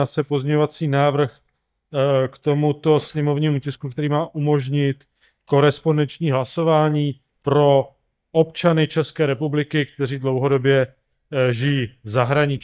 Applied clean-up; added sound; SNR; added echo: neural mask model DeepFilterNet 3.